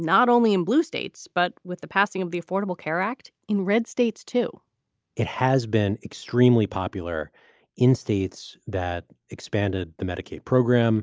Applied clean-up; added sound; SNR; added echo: none; none; none; none.